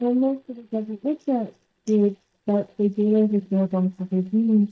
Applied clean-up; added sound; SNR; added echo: neural mask model DeepFilterNet 3.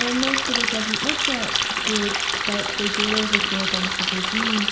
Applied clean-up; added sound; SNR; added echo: none; Water tap, faucet; -5 dB; reverberation time 0.5 s.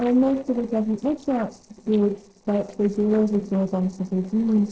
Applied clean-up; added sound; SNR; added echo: neural separator model SepFormer DNS4.